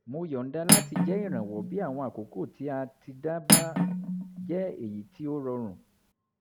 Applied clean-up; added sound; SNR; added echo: none; Cutlery, silverware; -5 dB; none.